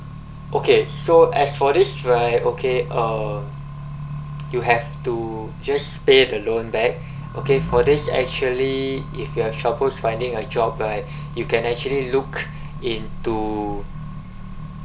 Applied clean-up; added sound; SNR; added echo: none; Accelerating, revving, vroom; 10 dB; none.